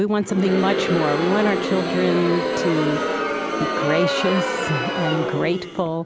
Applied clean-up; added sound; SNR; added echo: none; Crowd; 1 dB; none.